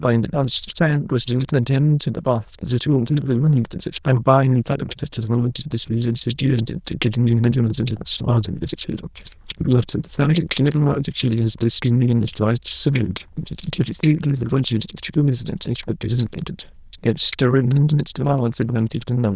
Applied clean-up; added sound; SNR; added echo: neural diffusion model UNIVERSE++.